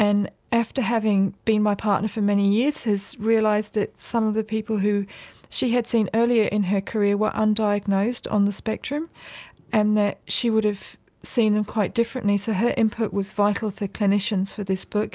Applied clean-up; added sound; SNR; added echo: none; none; none; none.